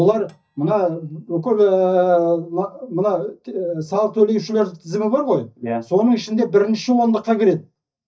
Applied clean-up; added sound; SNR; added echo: neural mask model DeepFilterNet 3.